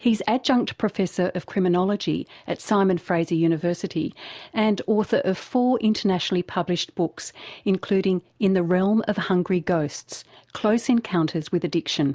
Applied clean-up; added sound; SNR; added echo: none; none; none; none.